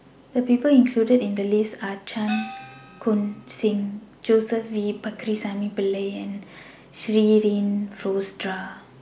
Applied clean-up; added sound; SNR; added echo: none; Gong; 15 dB; none.